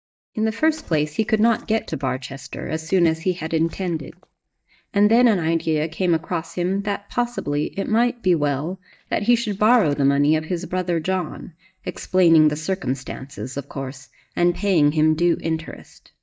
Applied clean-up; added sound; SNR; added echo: neural mask model DeepFilterNet 3.